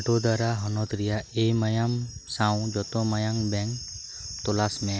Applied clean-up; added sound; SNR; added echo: none; none; none; none.